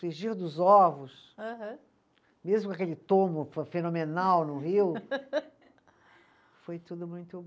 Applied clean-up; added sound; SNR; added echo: none; none; none; none.